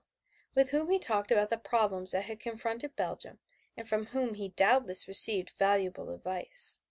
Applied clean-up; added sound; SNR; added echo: none; none; none; none.